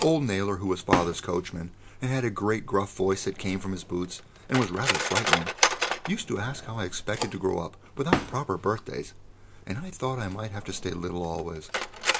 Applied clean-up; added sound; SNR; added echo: none; Cutlery, silverware; 3 dB; none.